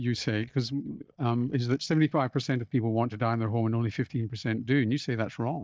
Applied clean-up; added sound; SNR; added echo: neural mask model DeepFilterNet 3.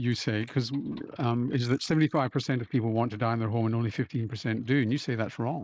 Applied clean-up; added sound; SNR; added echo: neural mask model Resemble Enhance denoiser.